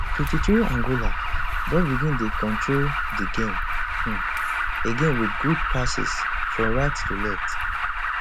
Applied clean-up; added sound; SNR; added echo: none; Alarm; -3 dB; none.